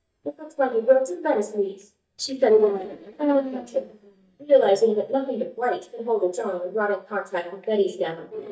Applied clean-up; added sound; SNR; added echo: neural mask model DeepFilterNet 3.